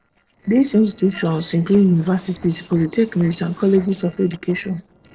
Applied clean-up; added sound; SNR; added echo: neural separator model SepFormer DNS4.